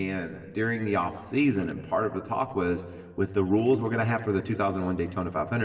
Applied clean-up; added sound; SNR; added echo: neural separator model SepFormer DNS4.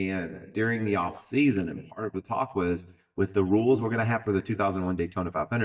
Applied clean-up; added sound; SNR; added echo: neural mask model DeepFilterNet 3.